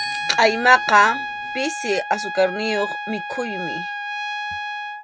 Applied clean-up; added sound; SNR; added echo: none; Bicycle bell + Trumpet; 6 dB; none.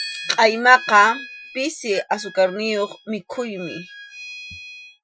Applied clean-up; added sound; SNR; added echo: classical method Wiener filter.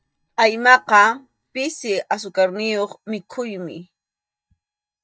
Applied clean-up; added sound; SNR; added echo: neural mask model DeepFilterNet 3.